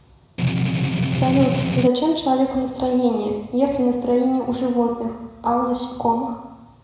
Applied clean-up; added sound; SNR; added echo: none; Strum; -1 dB; reverberation time 1.0 s.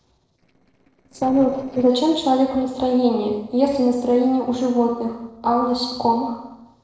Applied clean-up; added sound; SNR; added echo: neural separator model SepFormer DNS4.